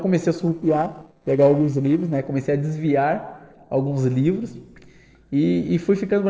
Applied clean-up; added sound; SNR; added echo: neural separator model SepFormer DNS4.